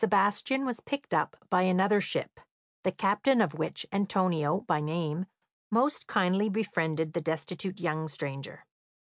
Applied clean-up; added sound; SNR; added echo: none; none; none; none.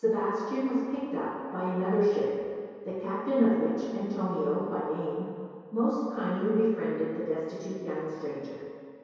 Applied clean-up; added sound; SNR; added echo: none; none; none; reverberation time 2.2 s.